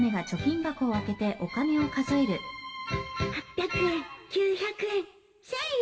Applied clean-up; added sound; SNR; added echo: none; none; none; reverberation time 2.0 s.